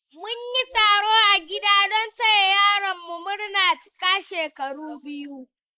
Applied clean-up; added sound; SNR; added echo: neural mask model Resemble Enhance denoiser.